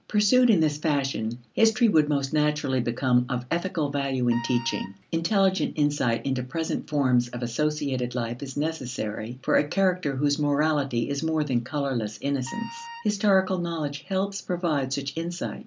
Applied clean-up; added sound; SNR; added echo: none; Wind instrument, woodwind instrument; 16 dB; none.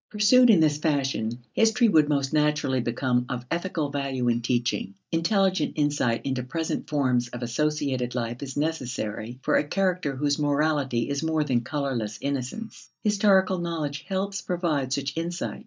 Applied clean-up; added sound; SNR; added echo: neural mask model DeepFilterNet 3.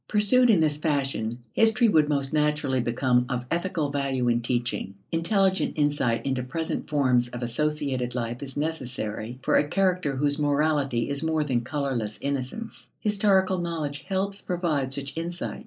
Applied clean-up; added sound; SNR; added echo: neural mask model Resemble Enhance denoiser.